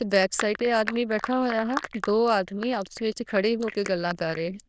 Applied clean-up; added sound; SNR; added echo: neural diffusion model UNIVERSE++.